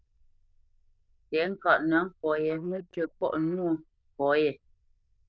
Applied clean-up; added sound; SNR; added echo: neural diffusion model UNIVERSE++.